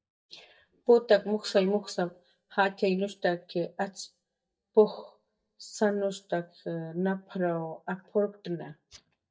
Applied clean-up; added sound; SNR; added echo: neural mask model DeepFilterNet 3.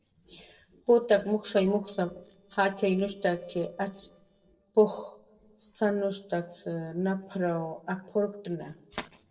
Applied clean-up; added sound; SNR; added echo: neural separator model SepFormer DNS4.